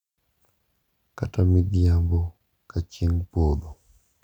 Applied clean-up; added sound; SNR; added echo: none; none; none; none.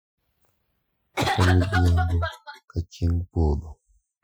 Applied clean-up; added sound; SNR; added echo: classical method Wiener filter.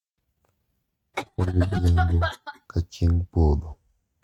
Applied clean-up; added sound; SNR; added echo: neural mask model RNNoise.